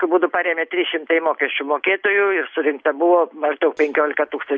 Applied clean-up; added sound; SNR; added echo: none; none; none; none.